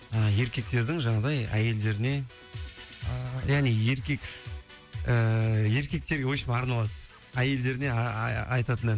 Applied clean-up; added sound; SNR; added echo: none; none; none; none.